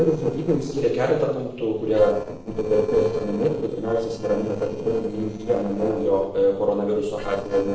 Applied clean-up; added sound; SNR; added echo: neural separator model SepFormer DNS4.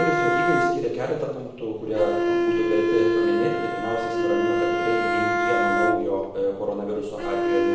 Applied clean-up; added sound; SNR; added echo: none; Bowed string instrument; -3 dB; reverberation time 0.9 s.